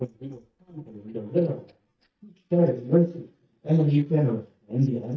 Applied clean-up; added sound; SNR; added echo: neural mask model DeepFilterNet 3.